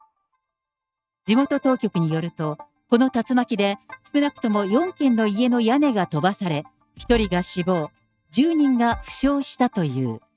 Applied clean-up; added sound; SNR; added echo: neural mask model RNNoise.